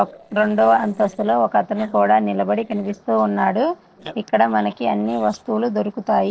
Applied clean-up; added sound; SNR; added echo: neural separator model SepFormer DNS4.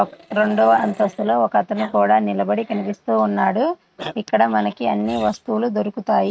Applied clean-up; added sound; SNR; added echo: neural mask model RNNoise.